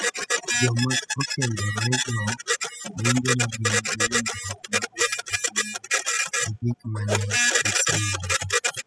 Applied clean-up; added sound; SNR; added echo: classical method spectral subtraction.